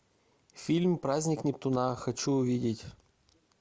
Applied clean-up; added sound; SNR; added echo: none; none; none; none.